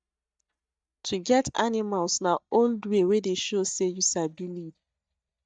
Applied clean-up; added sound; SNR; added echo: neural mask model DeepFilterNet 3.